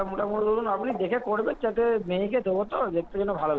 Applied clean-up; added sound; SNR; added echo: none; Waves, surf; 18 dB; none.